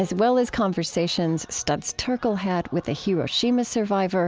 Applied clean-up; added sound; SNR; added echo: none; none; none; none.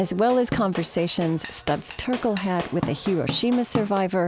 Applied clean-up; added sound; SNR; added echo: none; Drum / Drum kit; 10 dB; none.